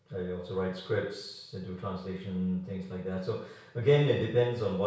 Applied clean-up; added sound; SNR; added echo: none; none; none; reverberation time 0.6 s.